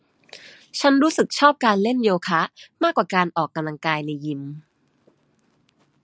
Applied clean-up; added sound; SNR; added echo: none; none; none; none.